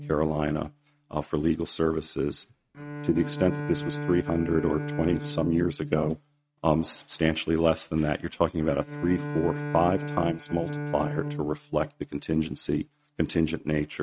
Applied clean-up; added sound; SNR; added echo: neural mask model RNNoise.